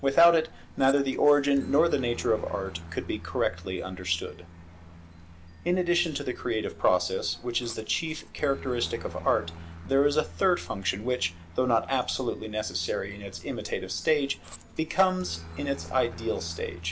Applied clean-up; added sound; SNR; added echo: none; Aircraft; 17 dB; none.